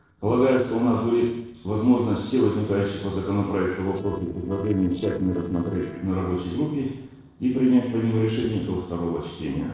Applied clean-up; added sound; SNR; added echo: neural separator model SepFormer DNS4.